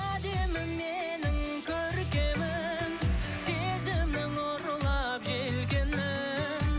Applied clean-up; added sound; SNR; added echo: none; Motorcycle; 20 dB; none.